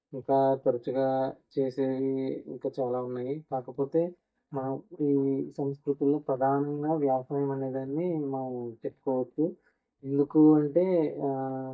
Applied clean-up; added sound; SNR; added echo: neural mask model DeepFilterNet 3.